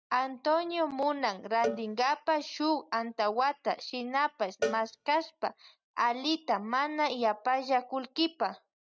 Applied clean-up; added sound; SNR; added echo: neural mask model RNNoise.